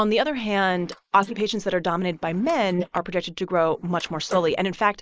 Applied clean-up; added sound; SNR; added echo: neural mask model Resemble Enhance denoiser.